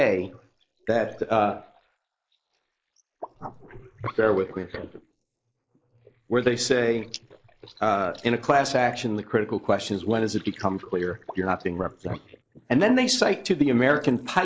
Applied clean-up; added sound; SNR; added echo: neural mask model Resemble Enhance denoiser.